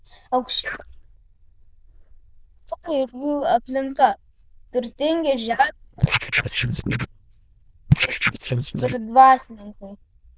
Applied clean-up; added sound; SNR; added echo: neural diffusion model UNIVERSE++.